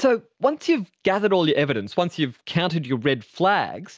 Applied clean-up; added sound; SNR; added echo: none; none; none; none.